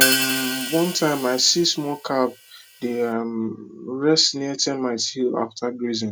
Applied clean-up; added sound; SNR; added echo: none; Hi-hat; 3 dB; none.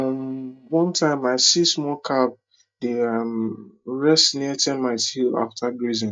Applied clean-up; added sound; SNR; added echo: neural mask model DeepFilterNet 3.